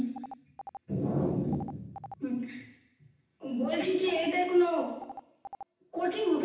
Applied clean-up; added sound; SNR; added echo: none; Telephone; 17 dB; reverberation time 0.9 s.